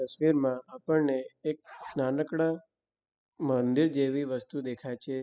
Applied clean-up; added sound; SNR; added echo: classical method spectral subtraction.